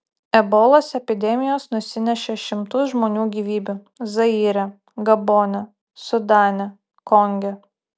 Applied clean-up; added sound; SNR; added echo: none; none; none; none.